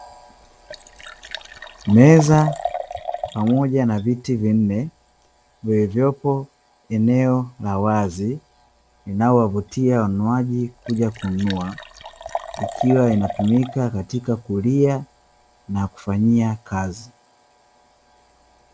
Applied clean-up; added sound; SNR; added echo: none; Liquid; 15 dB; none.